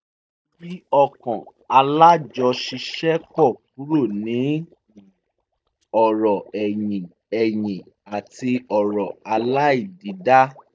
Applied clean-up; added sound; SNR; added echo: neural mask model DeepFilterNet 3.